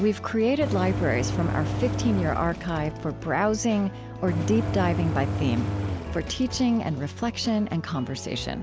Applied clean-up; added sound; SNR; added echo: none; Engine; 4 dB; none.